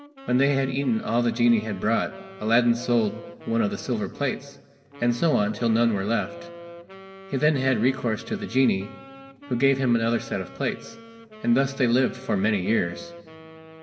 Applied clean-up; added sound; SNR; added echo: none; Wind instrument, woodwind instrument; 18 dB; reverberation time 1.8 s.